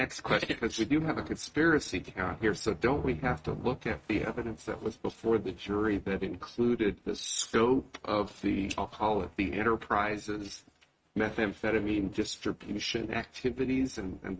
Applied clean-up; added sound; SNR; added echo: neural mask model RNNoise.